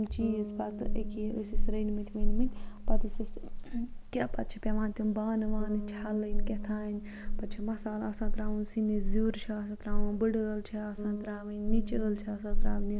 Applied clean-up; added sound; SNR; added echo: none; Bass guitar; 15 dB; none.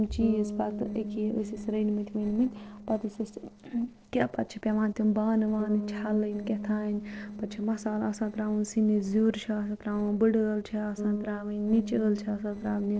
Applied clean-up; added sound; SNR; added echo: neural separator model SepFormer DNS4.